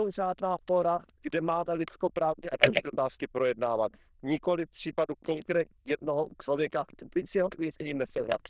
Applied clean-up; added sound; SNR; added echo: neural diffusion model UNIVERSE++.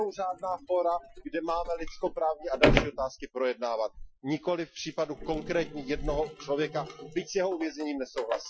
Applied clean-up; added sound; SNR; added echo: classical method Wiener filter.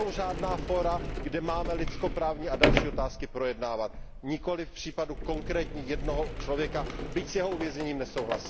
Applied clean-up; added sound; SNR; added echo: none; Sliding door; 1 dB; none.